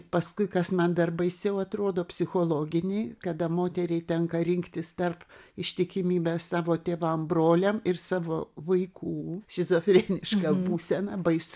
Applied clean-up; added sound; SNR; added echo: none; none; none; none.